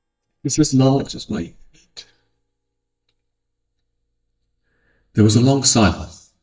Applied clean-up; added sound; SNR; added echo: neural mask model DeepFilterNet 3.